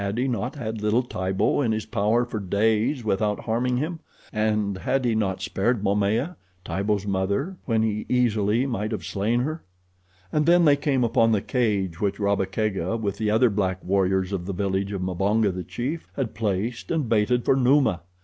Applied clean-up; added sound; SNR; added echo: none; none; none; none.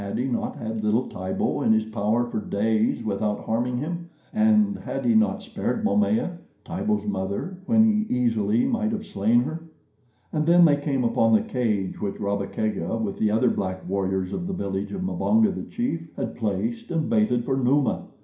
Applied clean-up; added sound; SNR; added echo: none; none; none; reverberation time 0.5 s.